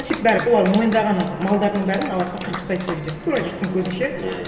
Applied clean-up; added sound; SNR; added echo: none; Clapping; 14 dB; reverberation time 1.7 s.